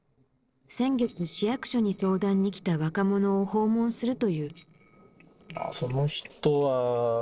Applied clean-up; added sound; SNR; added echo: neural separator model SepFormer DNS4.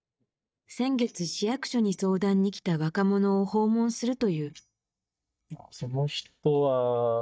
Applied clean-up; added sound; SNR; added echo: neural mask model DeepFilterNet 3.